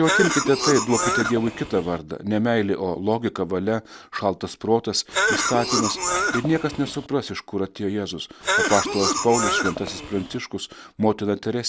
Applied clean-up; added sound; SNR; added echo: none; Cough; 0 dB; none.